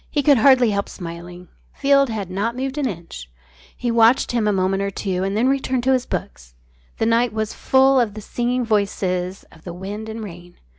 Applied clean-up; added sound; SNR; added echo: none; none; none; none.